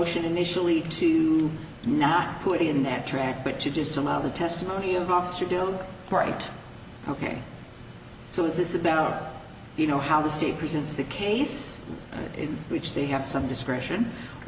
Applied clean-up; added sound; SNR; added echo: none; none; none; none.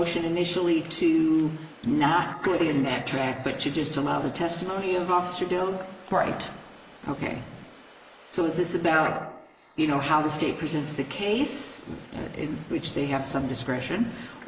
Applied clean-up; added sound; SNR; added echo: neural mask model Resemble Enhance denoiser.